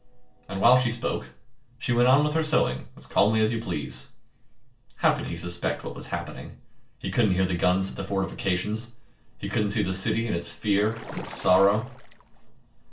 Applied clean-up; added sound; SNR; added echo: neural separator model SepFormer DNS4.